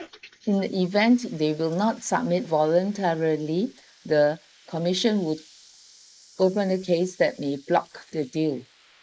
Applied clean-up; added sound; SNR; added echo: neural mask model Resemble Enhance denoiser.